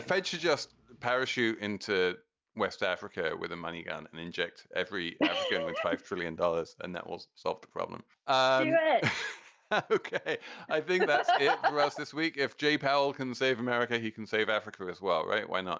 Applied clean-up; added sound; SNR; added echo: none; none; none; none.